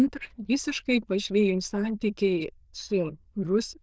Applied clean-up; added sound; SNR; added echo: neural diffusion model UNIVERSE++.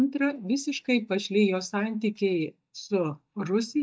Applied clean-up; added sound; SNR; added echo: neural mask model DeepFilterNet 3.